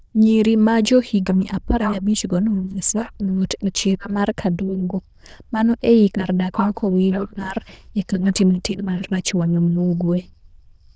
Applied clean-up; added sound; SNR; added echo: neural diffusion model UNIVERSE++.